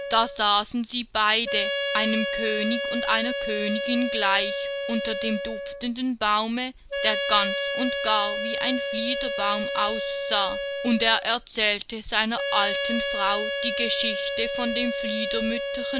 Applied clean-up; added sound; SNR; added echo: none; Wind instrument, woodwind instrument; 3 dB; none.